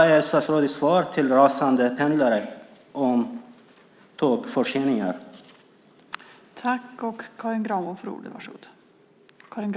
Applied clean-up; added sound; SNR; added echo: none; none; none; none.